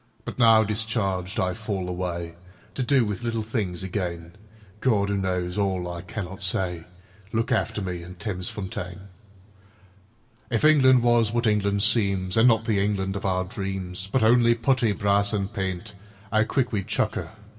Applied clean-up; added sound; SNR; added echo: none; none; none; reverberation time 2.7 s.